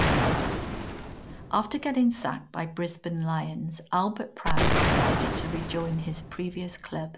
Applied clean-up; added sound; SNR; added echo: none; Explosion; -1 dB; none.